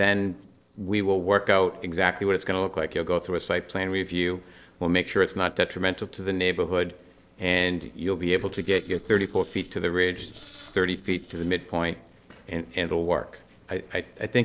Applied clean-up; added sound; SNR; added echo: neural separator model SepFormer DNS4.